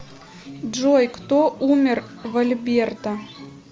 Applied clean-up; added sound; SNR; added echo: none; none; none; none.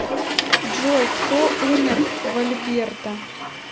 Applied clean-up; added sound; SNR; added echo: none; Toilet flush / Water; 0 dB; none.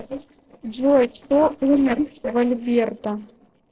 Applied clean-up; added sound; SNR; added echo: neural separator model SepFormer DNS4.